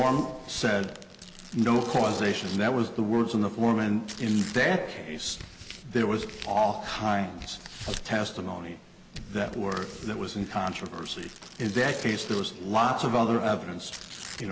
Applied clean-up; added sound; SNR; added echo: none; Tearing; 17 dB; none.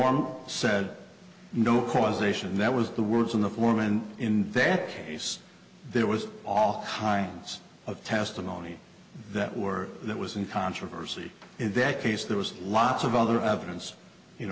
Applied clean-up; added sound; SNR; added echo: none; none; none; none.